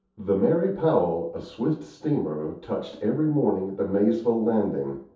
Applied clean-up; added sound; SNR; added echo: none; none; none; reverberation time 0.5 s.